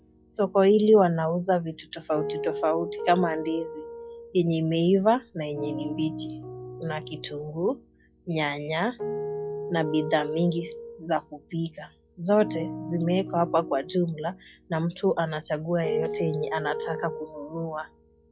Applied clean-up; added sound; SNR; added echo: classical method log-MMSE.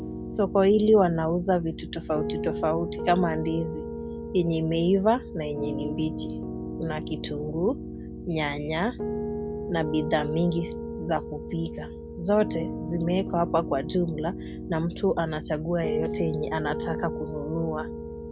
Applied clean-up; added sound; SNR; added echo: none; Piano; 6 dB; none.